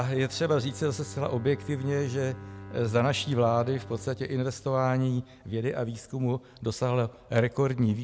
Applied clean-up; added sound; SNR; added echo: none; Bowed string instrument; 17 dB; none.